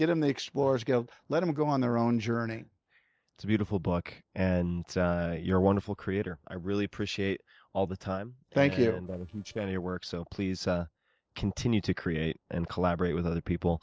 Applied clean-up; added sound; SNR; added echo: neural separator model SepFormer DNS4.